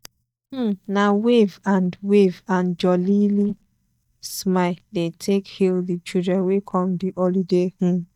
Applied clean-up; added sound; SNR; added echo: neural mask model DeepFilterNet 3.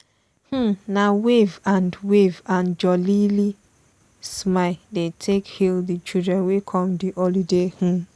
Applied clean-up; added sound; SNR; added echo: none; none; none; none.